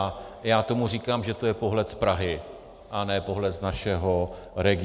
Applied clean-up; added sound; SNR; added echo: none; none; none; none.